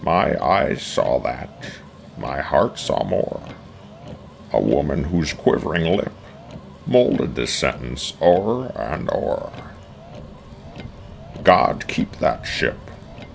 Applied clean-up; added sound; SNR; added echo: none; Motor vehicle (road); 17 dB; none.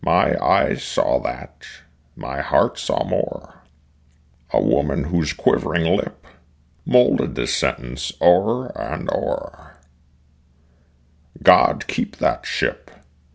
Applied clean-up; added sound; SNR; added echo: none; none; none; none.